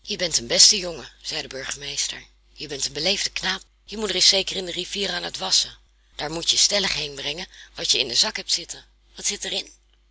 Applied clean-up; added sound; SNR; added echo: none; none; none; none.